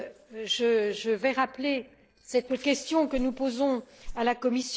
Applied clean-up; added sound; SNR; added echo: neural separator model SepFormer DNS4.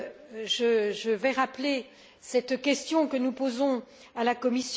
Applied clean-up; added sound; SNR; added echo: none; none; none; none.